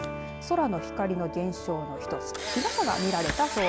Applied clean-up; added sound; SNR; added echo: none; Camera; 8 dB; none.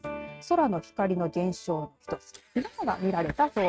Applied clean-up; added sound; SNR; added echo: neural mask model RNNoise.